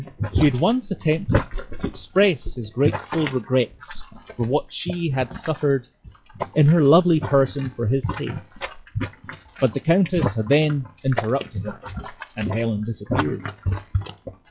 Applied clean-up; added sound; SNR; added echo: classical method log-MMSE.